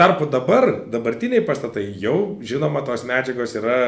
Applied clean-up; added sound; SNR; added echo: none; none; none; none.